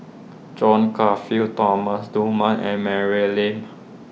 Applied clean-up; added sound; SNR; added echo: none; none; none; none.